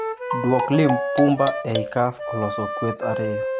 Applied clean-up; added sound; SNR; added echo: none; Wind instrument, woodwind instrument + Marimba, xylophone; 3 dB; none.